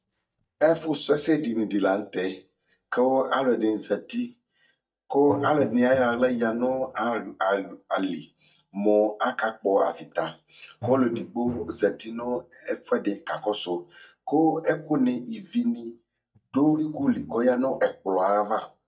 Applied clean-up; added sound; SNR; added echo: neural mask model DeepFilterNet 3.